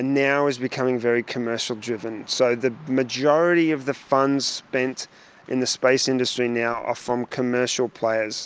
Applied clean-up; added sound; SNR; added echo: none; none; none; none.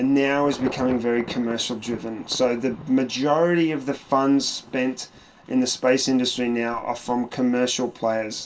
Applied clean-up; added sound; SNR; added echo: none; Thunder / Traffic noise, roadway noise / Rain / Insect; 19 dB; reverberation time 0.2 s.